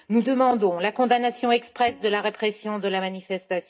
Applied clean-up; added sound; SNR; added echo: neural mask model DeepFilterNet 3.